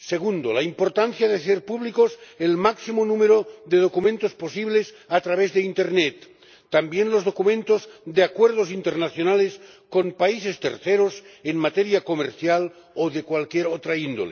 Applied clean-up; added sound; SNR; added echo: none; none; none; none.